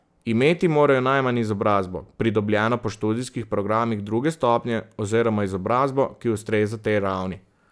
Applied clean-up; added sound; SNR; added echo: none; none; none; none.